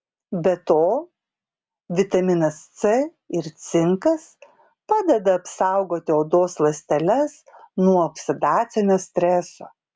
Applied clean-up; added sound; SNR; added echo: none; none; none; none.